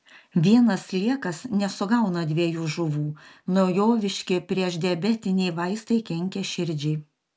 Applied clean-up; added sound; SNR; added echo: none; none; none; none.